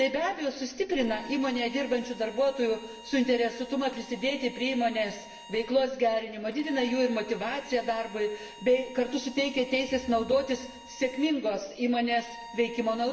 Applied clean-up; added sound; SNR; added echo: none; Bowed string instrument; 20 dB; reverberation time 0.9 s.